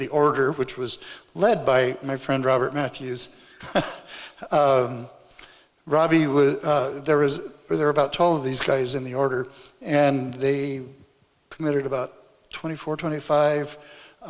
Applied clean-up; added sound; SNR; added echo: none; none; none; none.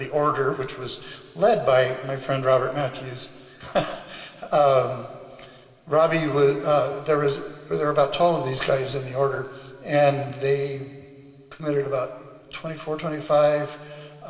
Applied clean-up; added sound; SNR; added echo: none; none; none; reverberation time 2.3 s.